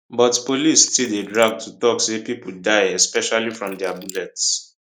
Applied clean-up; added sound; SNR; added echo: neural mask model Resemble Enhance denoiser.